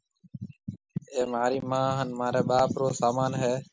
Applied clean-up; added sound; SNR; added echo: none; none; none; none.